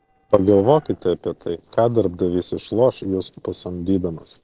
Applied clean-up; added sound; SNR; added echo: neural separator model SepFormer DNS4.